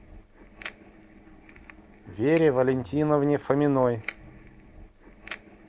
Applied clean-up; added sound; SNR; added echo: none; Crackle; 14 dB; none.